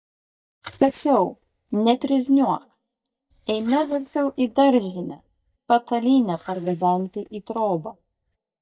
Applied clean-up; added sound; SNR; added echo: neural mask model DeepFilterNet 3.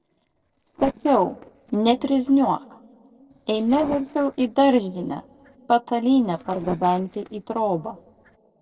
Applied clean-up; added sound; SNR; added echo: neural separator model SepFormer DNS4.